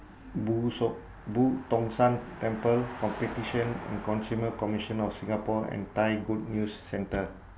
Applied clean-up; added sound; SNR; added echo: none; Car passing by; 16 dB; none.